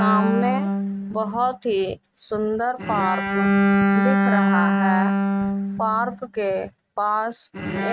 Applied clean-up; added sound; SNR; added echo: neural mask model RNNoise.